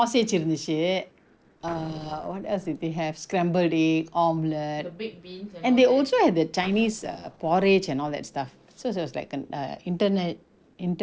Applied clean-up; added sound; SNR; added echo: neural separator model SepFormer DNS4.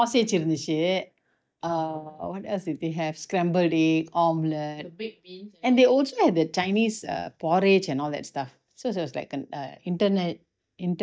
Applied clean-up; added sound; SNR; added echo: neural mask model DeepFilterNet 3.